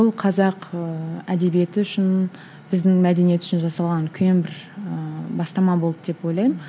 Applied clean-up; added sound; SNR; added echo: none; none; none; none.